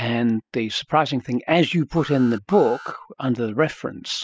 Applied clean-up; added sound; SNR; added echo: classical method spectral subtraction.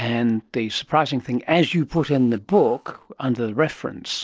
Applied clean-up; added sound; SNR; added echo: neural separator model SepFormer DNS4.